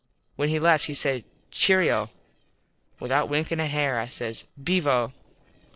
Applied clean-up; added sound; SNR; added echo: neural separator model SepFormer DNS4.